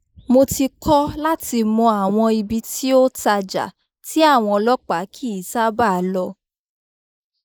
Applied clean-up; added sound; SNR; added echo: neural mask model Resemble Enhance denoiser.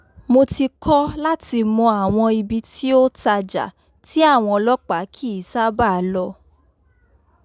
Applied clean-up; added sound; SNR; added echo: none; none; none; none.